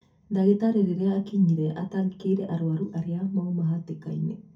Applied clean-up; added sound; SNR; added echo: none; none; none; reverberation time 0.3 s.